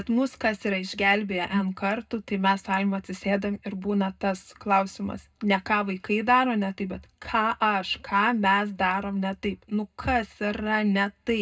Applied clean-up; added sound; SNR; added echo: none; none; none; reverberation time 0.2 s.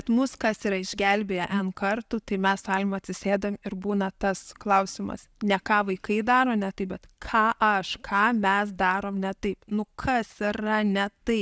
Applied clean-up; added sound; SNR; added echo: none; none; none; none.